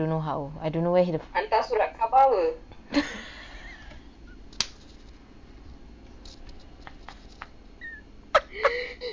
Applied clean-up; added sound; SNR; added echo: none; none; none; none.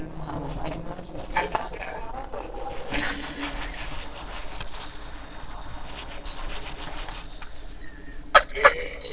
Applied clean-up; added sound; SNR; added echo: neural separator model SepFormer DNS4.